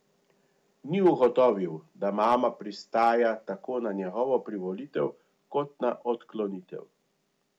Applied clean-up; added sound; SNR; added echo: none; none; none; none.